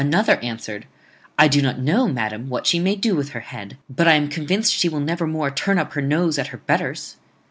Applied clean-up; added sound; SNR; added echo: none; none; none; none.